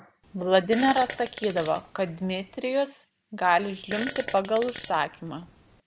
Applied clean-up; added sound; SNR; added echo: none; Fart; 13 dB; none.